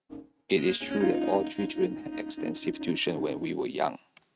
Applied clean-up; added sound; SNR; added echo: neural mask model RNNoise.